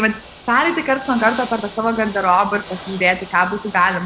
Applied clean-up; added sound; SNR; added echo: none; Ocean / Boat, Water vehicle; 17 dB; none.